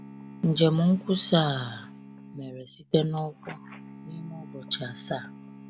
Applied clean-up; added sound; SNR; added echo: none; Bowed string instrument; 17 dB; none.